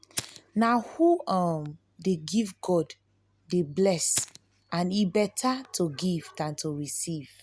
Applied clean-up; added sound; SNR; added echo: none; Fire; 13 dB; none.